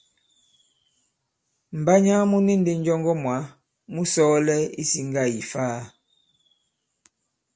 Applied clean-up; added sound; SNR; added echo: none; none; none; none.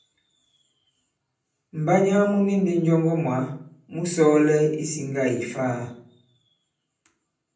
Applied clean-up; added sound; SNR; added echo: none; none; none; reverberation time 0.6 s.